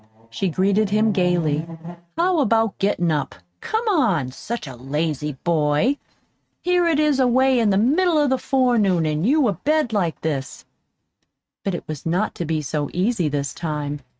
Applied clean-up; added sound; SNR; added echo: neural mask model RNNoise.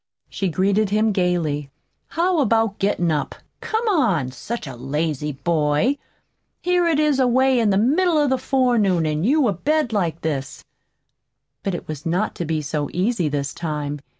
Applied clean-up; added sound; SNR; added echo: none; none; none; none.